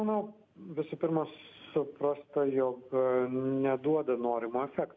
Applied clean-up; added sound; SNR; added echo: none; none; none; none.